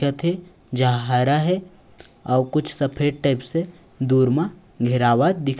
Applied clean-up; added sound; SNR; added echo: none; none; none; none.